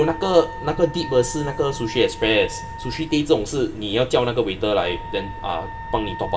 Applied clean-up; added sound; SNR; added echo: none; Wind instrument, woodwind instrument; 15 dB; reverberation time 1.7 s.